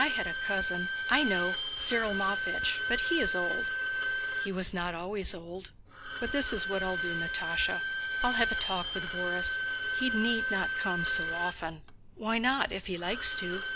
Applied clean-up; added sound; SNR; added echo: none; Bowed string instrument; 0 dB; none.